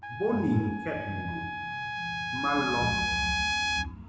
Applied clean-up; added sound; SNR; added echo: none; Trumpet; 1 dB; reverberation time 1.1 s.